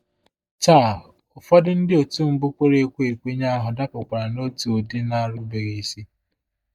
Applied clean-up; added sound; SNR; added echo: neural mask model DeepFilterNet 3.